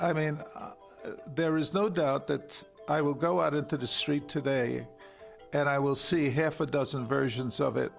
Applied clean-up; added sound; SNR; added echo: none; none; none; none.